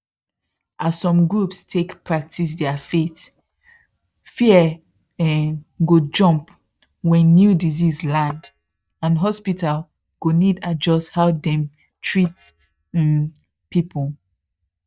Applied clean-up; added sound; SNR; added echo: neural mask model DeepFilterNet 3.